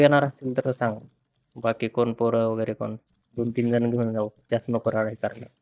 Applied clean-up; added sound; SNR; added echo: neural mask model DeepFilterNet 3.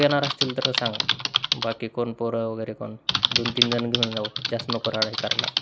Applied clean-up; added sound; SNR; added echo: none; Typing; 0 dB; none.